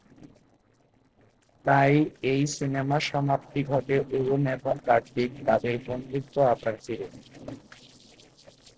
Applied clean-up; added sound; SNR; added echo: neural separator model SepFormer DNS4.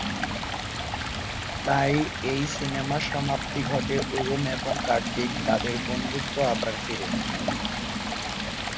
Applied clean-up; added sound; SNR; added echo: none; Stream; 0 dB; none.